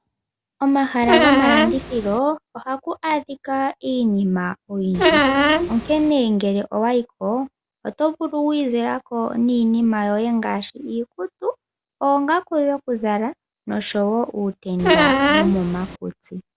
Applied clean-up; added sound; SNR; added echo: none; Squeak; -4 dB; none.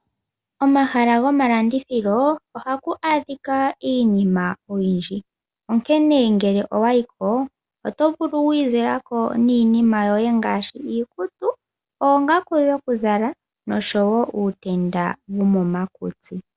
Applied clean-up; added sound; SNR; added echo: none; none; none; none.